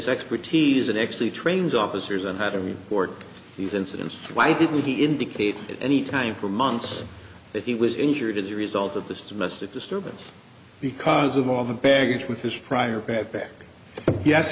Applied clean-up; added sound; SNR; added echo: none; none; none; none.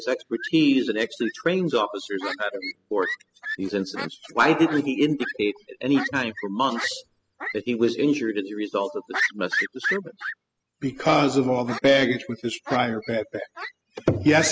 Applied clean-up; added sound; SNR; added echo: classical method spectral subtraction.